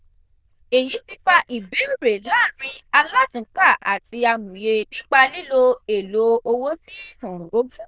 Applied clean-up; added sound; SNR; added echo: neural diffusion model UNIVERSE++.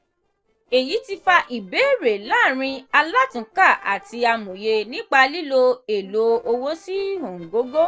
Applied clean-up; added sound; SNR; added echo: neural separator model SepFormer DNS4.